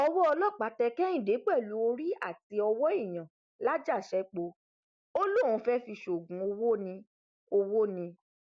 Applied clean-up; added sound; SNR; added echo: none; none; none; none.